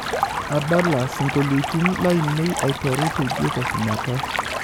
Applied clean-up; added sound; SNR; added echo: none; Stream; 3 dB; none.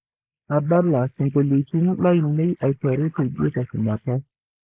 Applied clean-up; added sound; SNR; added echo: neural mask model Resemble Enhance denoiser.